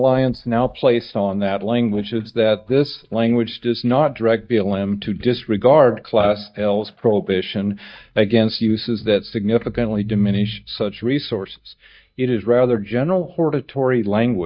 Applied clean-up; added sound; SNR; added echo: neural mask model DeepFilterNet 3.